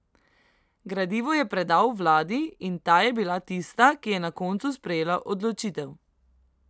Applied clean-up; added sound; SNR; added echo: none; none; none; none.